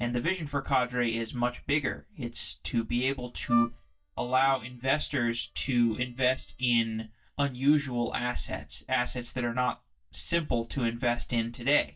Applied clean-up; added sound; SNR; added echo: neural mask model DeepFilterNet 3.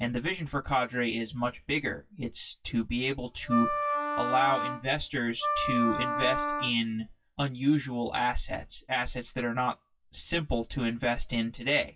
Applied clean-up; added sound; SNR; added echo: classical method WPE with log-MMSE.